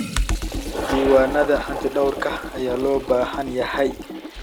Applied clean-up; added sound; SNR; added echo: none; Computer keyboard + Toilet flush; 5 dB; none.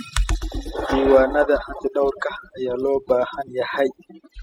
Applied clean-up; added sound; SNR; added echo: classical method spectral subtraction.